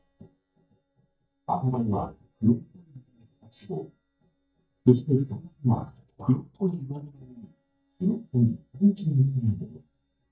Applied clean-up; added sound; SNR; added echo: neural mask model DeepFilterNet 3.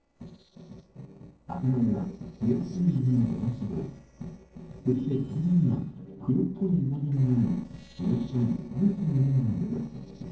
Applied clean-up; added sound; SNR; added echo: neural separator model SepFormer DNS4.